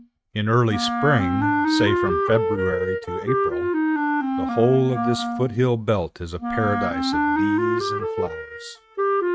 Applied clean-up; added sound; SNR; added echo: neural mask model RNNoise.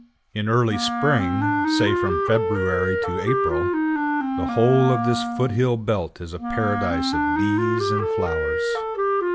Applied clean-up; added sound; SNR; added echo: none; Wind instrument, woodwind instrument; 0 dB; none.